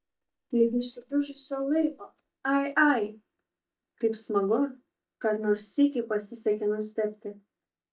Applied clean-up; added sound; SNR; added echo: neural mask model DeepFilterNet 3.